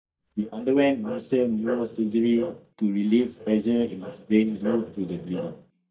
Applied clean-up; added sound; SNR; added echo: neural mask model DeepFilterNet 3.